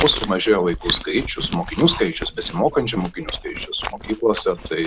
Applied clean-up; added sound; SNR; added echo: none; Chewing, mastication; 10 dB; none.